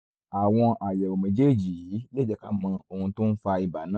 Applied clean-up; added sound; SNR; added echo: none; none; none; none.